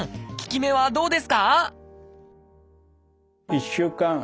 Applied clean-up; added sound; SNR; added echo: none; none; none; none.